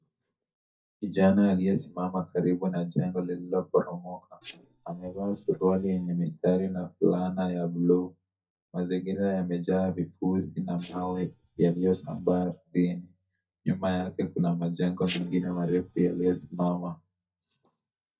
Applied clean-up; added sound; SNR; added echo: neural mask model DeepFilterNet 3.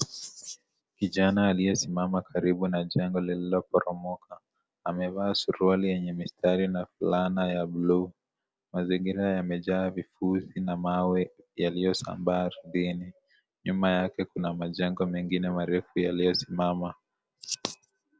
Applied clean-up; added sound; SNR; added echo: none; none; none; none.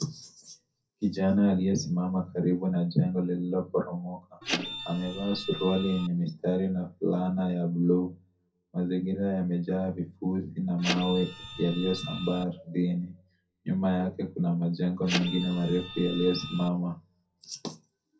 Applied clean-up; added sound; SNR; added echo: none; Printer; 8 dB; reverberation time 0.3 s.